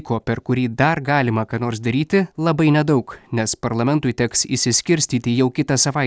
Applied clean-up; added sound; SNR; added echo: none; none; none; none.